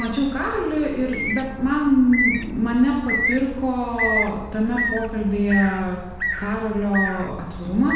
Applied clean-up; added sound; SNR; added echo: none; Bird; 6 dB; reverberation time 1.0 s.